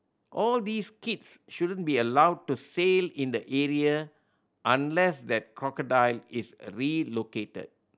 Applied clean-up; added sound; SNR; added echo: none; none; none; none.